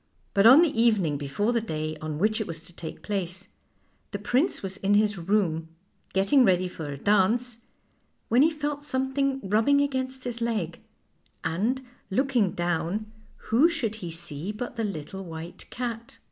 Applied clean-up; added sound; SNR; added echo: none; none; none; none.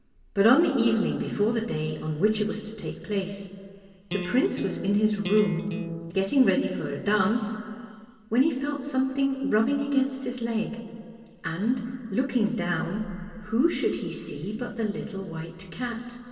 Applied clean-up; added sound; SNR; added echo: none; Electric guitar; 8 dB; reverberation time 2.3 s.